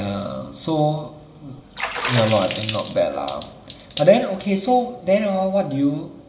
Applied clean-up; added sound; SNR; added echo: none; Water / Splash, splatter; 13 dB; reverberation time 2.9 s.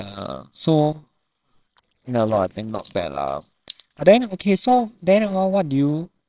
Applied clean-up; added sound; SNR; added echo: neural separator model SepFormer WHAMR!.